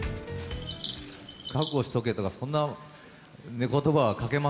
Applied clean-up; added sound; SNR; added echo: none; Bird vocalization, bird call, bird song; 12 dB; none.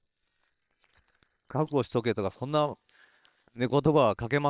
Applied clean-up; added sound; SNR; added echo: neural separator model SepFormer WHAM!.